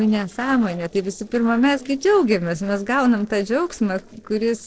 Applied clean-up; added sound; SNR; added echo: neural separator model SepFormer DNS4.